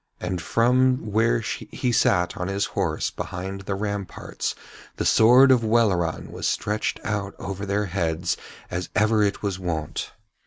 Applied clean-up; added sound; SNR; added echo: none; none; none; none.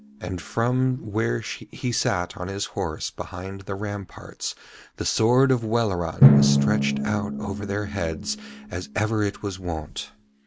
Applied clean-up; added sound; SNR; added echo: none; Drum; 1 dB; none.